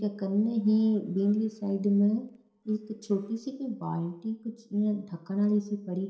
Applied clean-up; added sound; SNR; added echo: neural separator model SepFormer DNS4.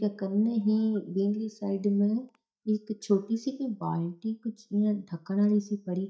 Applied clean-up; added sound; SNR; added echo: neural mask model DeepFilterNet 3.